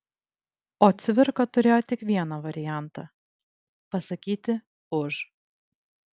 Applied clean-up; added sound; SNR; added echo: none; none; none; none.